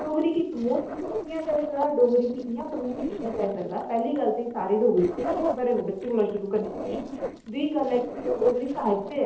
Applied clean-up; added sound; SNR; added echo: neural separator model SepFormer DNS4.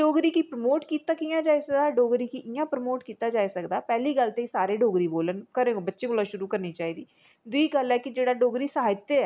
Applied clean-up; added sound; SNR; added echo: none; none; none; none.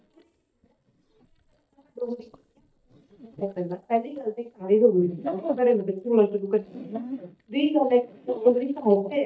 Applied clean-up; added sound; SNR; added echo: neural mask model DeepFilterNet 3.